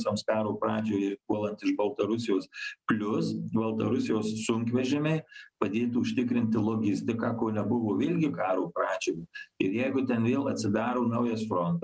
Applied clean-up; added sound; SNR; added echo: none; none; none; none.